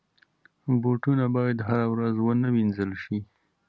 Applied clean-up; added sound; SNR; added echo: none; none; none; none.